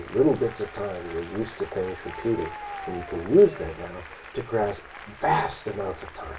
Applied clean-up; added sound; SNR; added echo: none; Applause; 15 dB; reverberation time 0.2 s.